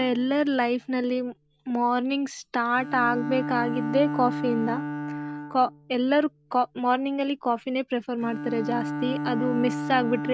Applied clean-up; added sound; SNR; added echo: none; Bowed string instrument; 8 dB; none.